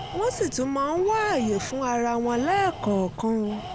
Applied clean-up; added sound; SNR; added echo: none; Engine + Tools; 12 dB; none.